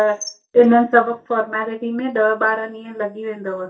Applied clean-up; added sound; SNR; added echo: neural mask model DeepFilterNet 3.